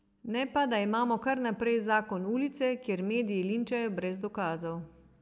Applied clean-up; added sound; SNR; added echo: none; none; none; none.